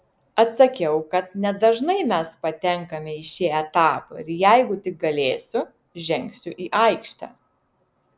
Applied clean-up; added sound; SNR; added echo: none; none; none; none.